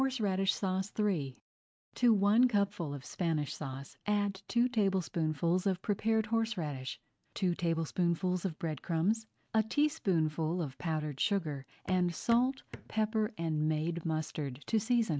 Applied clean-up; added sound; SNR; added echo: neural mask model RNNoise.